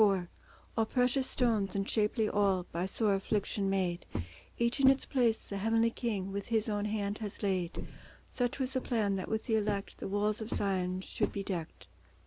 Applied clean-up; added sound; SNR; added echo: none; Walk, footsteps; 10 dB; none.